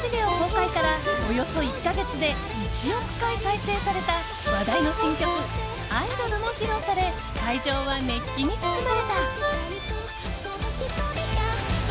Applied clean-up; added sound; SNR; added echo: none; Ringtone; 7 dB; none.